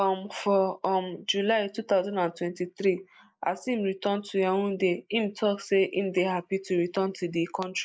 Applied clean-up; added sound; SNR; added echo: neural mask model Resemble Enhance denoiser.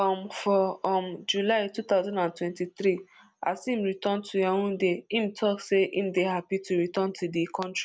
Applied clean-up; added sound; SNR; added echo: none; none; none; none.